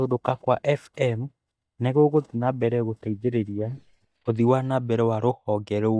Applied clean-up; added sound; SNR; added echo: neural mask model DeepFilterNet 3.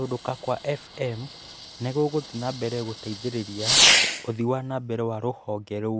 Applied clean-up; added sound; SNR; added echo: none; Fireworks; -4 dB; none.